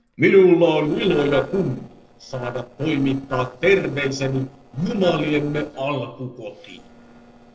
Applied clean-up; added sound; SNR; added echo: neural separator model SepFormer DNS4.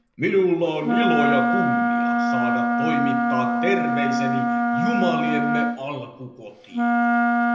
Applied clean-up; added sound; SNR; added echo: none; Wind instrument, woodwind instrument; -5 dB; reverberation time 0.7 s.